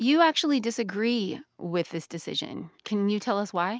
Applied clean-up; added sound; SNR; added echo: none; none; none; none.